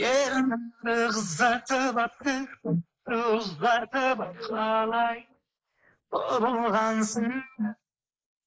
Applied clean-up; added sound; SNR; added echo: neural mask model Resemble Enhance denoiser.